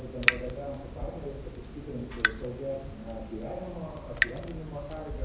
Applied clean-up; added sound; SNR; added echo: none; Drip / Water tap, faucet; -4 dB; reverberation time 1.0 s.